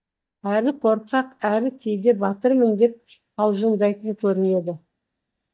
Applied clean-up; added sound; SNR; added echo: neural mask model DeepFilterNet 3.